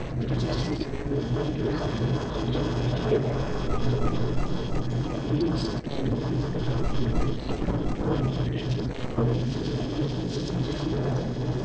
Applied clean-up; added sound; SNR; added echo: neural separator model SepFormer DNS4.